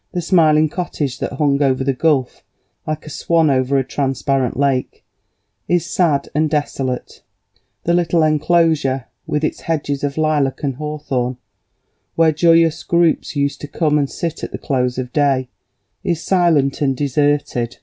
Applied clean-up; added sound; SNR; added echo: none; none; none; none.